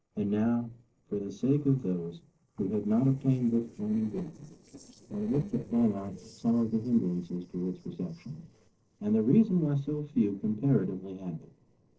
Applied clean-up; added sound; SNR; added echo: neural separator model SepFormer DNS4.